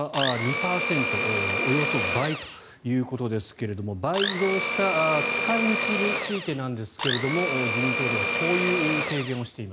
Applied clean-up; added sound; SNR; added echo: none; Domestic sounds, home sounds; -2 dB; none.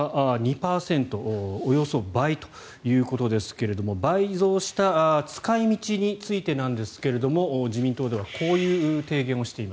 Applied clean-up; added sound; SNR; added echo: none; none; none; none.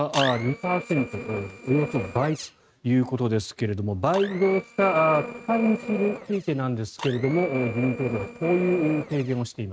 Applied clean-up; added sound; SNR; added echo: neural mask model RNNoise.